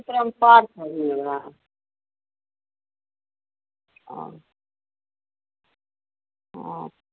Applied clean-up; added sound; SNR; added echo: none; none; none; none.